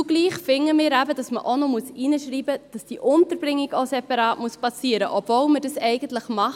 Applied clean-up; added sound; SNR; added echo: none; none; none; none.